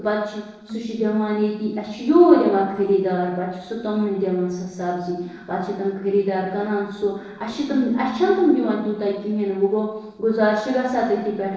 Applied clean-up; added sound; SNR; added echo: neural separator model SepFormer DNS4.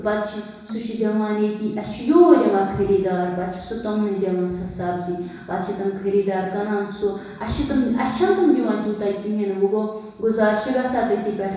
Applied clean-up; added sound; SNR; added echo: none; Keyboard (musical); 16 dB; reverberation time 1.1 s.